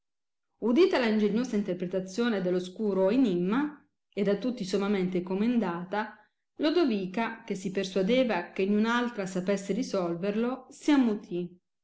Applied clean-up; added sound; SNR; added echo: none; none; none; none.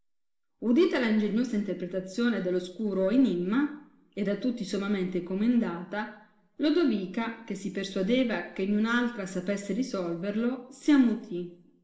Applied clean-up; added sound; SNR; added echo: none; none; none; reverberation time 0.6 s.